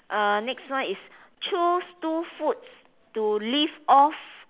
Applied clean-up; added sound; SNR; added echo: none; none; none; none.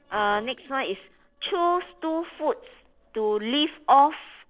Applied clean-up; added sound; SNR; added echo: neural separator model SepFormer DNS4.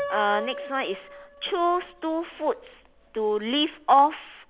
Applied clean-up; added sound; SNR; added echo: none; Piano; 13 dB; none.